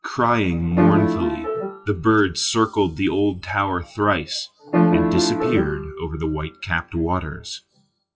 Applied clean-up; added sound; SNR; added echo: classical method WPE with log-MMSE.